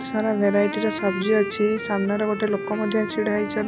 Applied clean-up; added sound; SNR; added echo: none; Wind instrument, woodwind instrument; 8 dB; none.